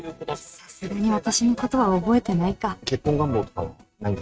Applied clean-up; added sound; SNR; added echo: neural mask model RNNoise.